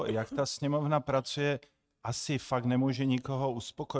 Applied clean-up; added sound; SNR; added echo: neural mask model RNNoise.